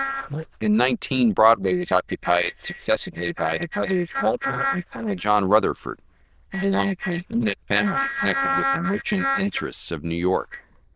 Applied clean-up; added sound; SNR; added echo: neural diffusion model UNIVERSE++.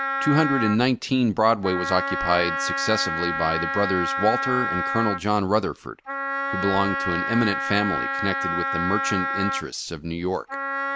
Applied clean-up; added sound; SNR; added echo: none; Wind instrument, woodwind instrument; 3 dB; none.